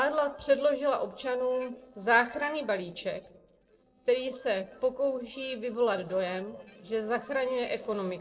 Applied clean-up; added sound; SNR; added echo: neural separator model SepFormer DNS4.